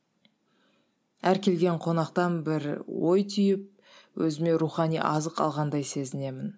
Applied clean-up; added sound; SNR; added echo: none; none; none; none.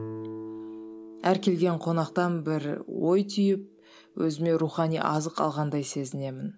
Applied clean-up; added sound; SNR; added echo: none; Guitar; 17 dB; none.